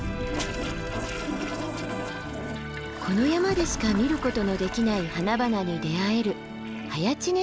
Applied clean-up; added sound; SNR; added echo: none; Toilet flush; 10 dB; none.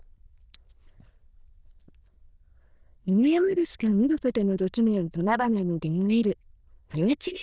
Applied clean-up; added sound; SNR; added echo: neural diffusion model UNIVERSE++.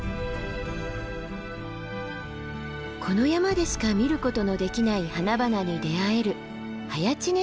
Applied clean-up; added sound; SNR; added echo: none; none; none; none.